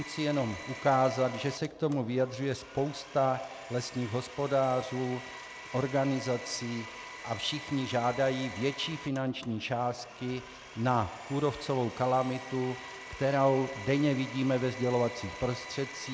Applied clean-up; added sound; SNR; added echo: none; Domestic sounds, home sounds; 14 dB; none.